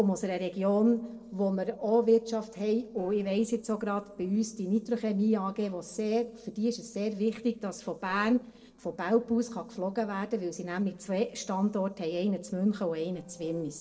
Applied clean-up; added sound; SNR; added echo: neural separator model SepFormer DNS4.